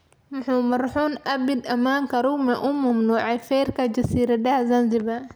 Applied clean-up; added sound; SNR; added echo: none; none; none; none.